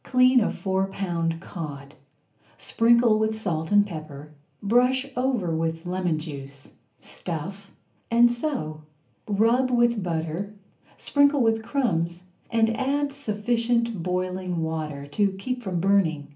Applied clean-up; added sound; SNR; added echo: none; none; none; reverberation time 0.3 s.